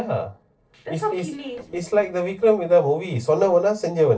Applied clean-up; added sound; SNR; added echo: neural separator model SepFormer DNS4.